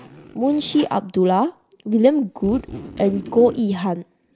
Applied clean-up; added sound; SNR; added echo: none; Zipper (clothing); 17 dB; none.